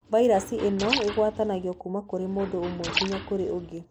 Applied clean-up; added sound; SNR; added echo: none; Liquid; 8 dB; none.